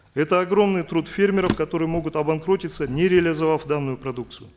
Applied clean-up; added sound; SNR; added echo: none; Drawer open or close; 14 dB; none.